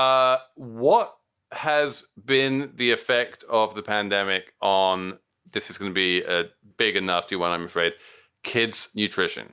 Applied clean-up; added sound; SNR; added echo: none; none; none; none.